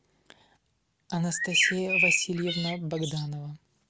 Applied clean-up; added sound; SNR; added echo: none; Bird; -4 dB; none.